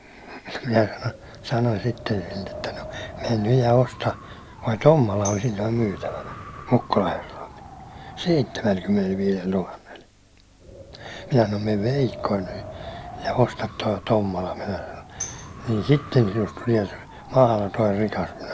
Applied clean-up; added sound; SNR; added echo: none; Wind + Tambourine; 15 dB; none.